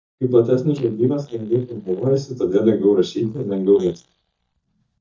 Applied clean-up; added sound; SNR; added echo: neural mask model DeepFilterNet 3.